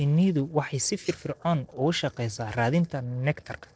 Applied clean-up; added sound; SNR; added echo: neural separator model SepFormer DNS4.